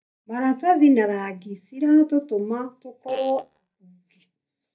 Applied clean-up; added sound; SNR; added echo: neural mask model DeepFilterNet 3.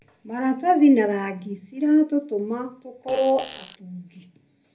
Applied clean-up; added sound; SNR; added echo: none; Fart; 15 dB; reverberation time 0.3 s.